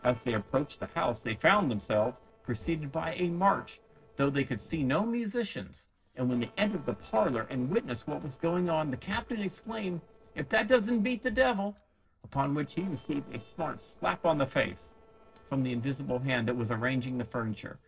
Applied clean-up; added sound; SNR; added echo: neural separator model SepFormer DNS4.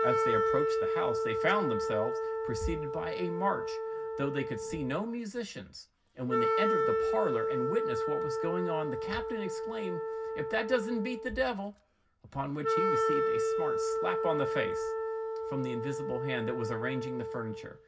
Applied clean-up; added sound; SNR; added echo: none; Wind instrument, woodwind instrument; -3 dB; reverberation time 0.4 s.